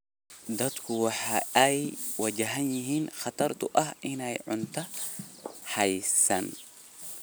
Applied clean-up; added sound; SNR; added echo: none; none; none; none.